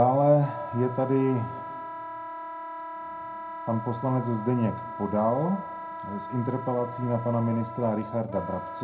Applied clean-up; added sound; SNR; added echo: none; Wind instrument, woodwind instrument; 10 dB; reverberation time 0.2 s.